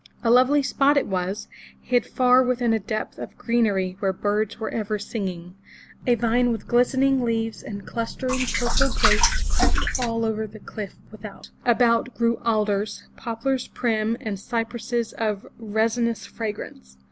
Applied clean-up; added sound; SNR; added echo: none; Liquid; -5 dB; none.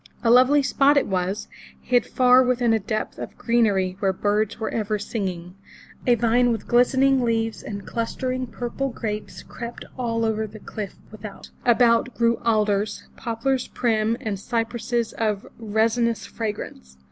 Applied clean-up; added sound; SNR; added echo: none; none; none; none.